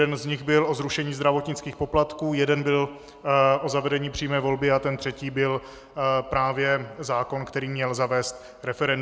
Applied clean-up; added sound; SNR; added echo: none; none; none; none.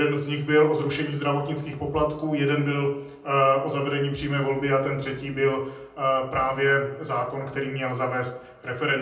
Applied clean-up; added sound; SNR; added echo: none; none; none; reverberation time 0.6 s.